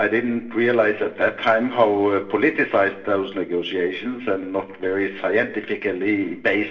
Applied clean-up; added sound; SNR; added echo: none; none; none; reverberation time 0.7 s.